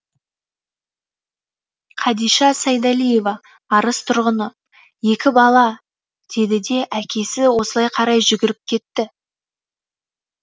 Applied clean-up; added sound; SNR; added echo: none; none; none; none.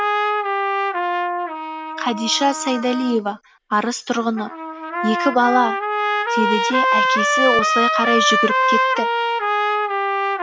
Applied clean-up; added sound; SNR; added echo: none; Trumpet; -2 dB; none.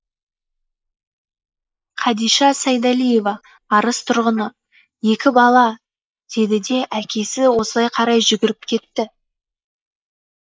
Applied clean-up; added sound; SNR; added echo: neural mask model Resemble Enhance denoiser.